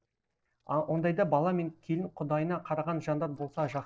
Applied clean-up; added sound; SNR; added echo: neural separator model SepFormer DNS4.